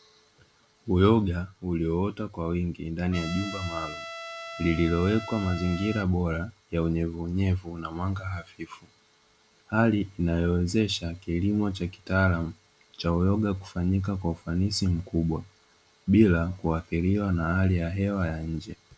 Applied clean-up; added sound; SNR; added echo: none; Trumpet; 12 dB; none.